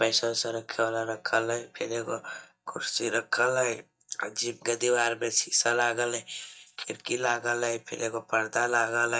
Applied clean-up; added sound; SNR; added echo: neural mask model DeepFilterNet 3.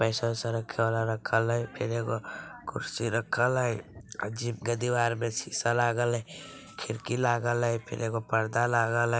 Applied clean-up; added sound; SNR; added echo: none; none; none; none.